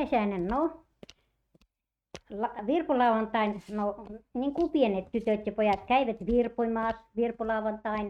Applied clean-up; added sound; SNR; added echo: neural mask model RNNoise.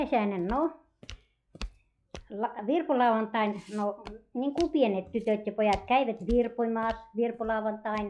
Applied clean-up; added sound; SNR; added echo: classical method log-MMSE.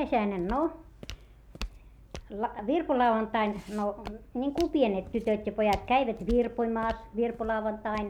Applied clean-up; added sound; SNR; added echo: none; Walk, footsteps; 16 dB; none.